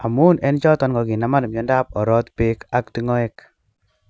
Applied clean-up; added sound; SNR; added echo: none; none; none; none.